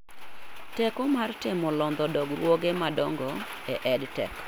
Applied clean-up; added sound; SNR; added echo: none; none; none; none.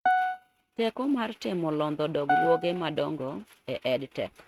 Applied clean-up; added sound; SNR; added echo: neural mask model RNNoise.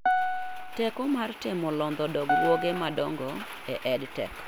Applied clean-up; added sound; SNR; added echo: none; Piano; 2 dB; none.